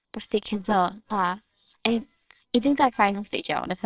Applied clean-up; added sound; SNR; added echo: neural separator model SepFormer WHAMR!.